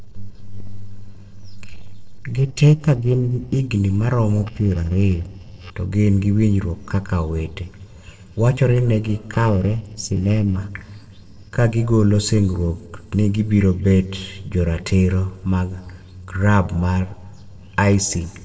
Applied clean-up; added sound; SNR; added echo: neural separator model SepFormer DNS4.